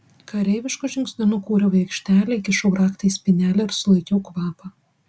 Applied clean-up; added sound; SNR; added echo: none; none; none; none.